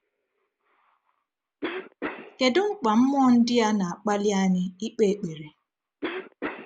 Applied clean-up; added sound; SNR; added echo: none; Cough; 15 dB; none.